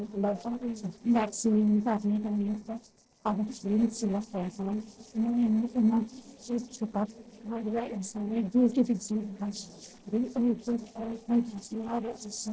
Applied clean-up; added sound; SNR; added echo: neural separator model SepFormer DNS4.